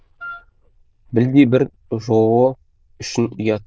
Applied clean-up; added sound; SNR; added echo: neural diffusion model UNIVERSE++.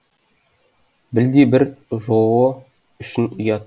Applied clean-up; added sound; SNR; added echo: none; none; none; none.